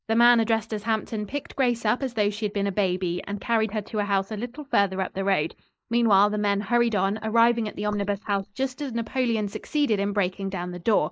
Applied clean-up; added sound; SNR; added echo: neural mask model Resemble Enhance denoiser.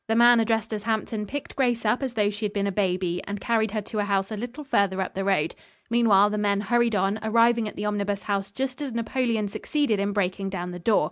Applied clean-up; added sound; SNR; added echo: none; none; none; none.